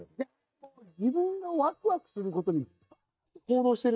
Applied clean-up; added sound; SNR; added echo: neural mask model DeepFilterNet 3.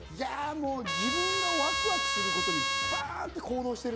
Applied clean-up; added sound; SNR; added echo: none; Trumpet; -3 dB; none.